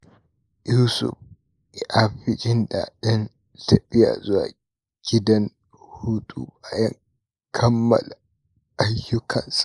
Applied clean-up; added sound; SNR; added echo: neural mask model Resemble Enhance denoiser.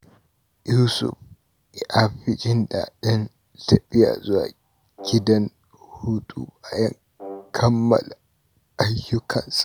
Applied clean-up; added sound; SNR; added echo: none; Brass instrument; 18 dB; none.